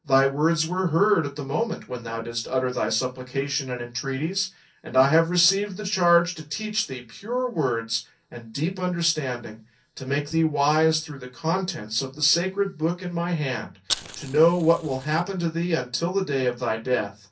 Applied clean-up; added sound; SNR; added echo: none; Fire; 10 dB; reverberation time 0.3 s.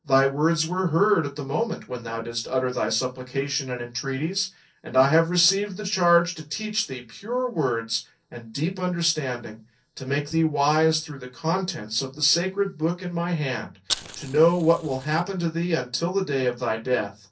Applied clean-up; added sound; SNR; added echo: neural separator model SepFormer DNS4.